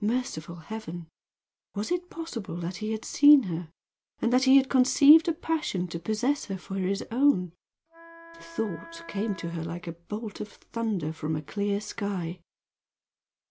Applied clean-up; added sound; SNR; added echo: none; Wind instrument, woodwind instrument; 18 dB; none.